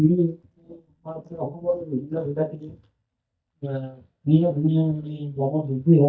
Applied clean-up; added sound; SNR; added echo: neural mask model DeepFilterNet 3.